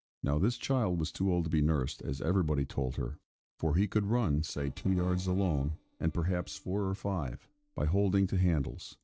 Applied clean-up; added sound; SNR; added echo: neural separator model SepFormer DNS4.